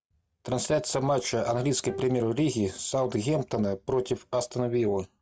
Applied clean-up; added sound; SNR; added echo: neural mask model RNNoise.